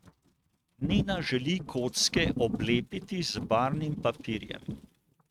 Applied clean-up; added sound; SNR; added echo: neural mask model RNNoise.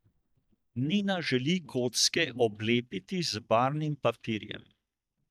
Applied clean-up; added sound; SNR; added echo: neural mask model DeepFilterNet 3.